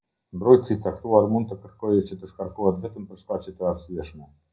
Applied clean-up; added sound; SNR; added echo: none; none; none; reverberation time 0.5 s.